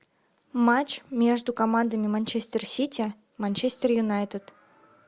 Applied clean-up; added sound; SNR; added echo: none; none; none; none.